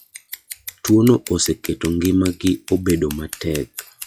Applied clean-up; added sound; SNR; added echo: classical method log-MMSE.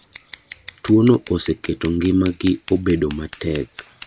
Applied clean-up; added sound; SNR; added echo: none; Scissors; 14 dB; none.